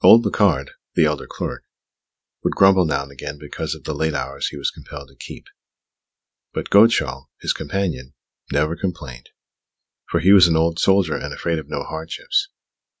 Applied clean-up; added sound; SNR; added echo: none; none; none; none.